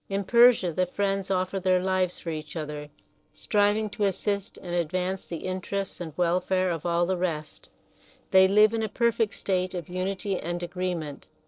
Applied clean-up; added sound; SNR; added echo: neural separator model SepFormer DNS4.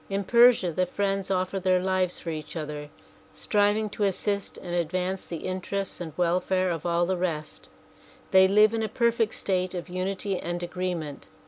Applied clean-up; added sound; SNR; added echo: none; none; none; none.